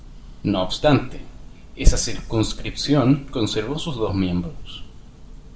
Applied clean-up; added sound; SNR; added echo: none; Church bell; 18 dB; reverberation time 0.5 s.